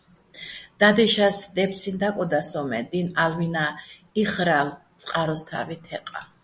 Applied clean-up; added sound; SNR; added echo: none; none; none; none.